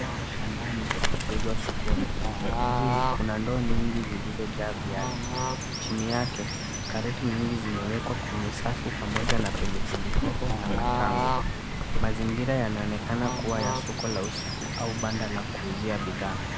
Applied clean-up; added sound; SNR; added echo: none; Bird / Fowl; -4 dB; none.